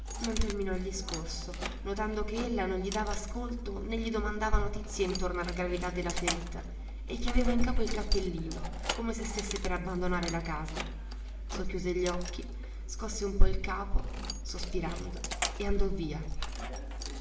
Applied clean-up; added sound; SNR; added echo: none; Keys jangling; 13 dB; reverberation time 0.8 s.